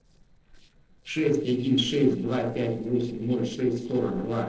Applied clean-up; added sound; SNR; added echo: neural separator model SepFormer DNS4.